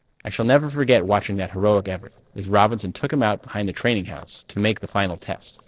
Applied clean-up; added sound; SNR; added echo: neural separator model SepFormer DNS4.